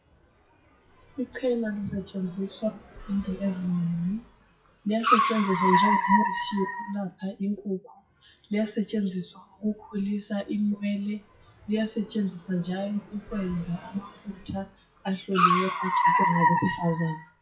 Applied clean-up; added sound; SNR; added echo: classical method WPE with log-MMSE.